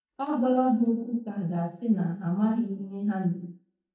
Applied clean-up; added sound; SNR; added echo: neural mask model DeepFilterNet 3.